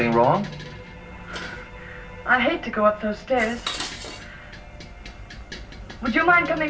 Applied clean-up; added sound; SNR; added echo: none; Dishes, pots, and pans; 16 dB; reverberation time 0.2 s.